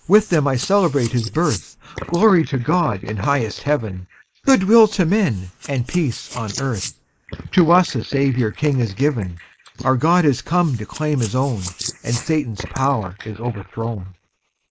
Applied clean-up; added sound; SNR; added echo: neural mask model Resemble Enhance denoiser.